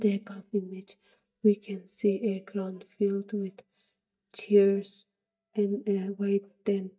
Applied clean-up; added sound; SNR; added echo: neural mask model DeepFilterNet 3.